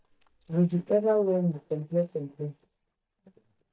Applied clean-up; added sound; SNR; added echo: neural mask model DeepFilterNet 3.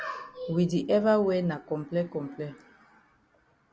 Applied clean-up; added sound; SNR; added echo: none; none; none; none.